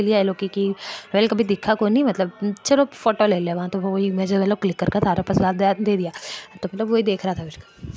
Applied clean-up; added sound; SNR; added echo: none; none; none; none.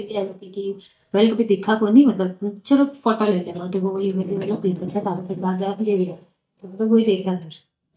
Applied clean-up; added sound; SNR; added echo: neural mask model DeepFilterNet 3.